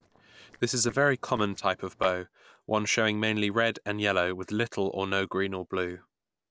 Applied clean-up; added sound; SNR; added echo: neural separator model SepFormer DNS4.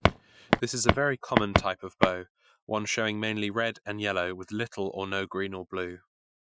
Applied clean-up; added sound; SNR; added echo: classical method Wiener filter.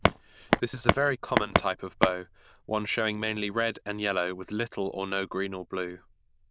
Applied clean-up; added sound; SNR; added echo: neural diffusion model UNIVERSE++.